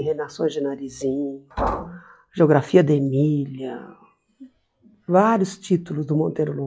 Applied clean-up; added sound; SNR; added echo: classical method log-MMSE.